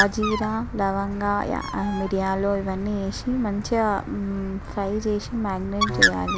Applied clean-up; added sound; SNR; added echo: none; Bird; 4 dB; none.